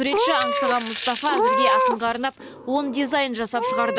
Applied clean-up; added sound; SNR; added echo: none; Meow / Purr + Coin (dropping); -1 dB; none.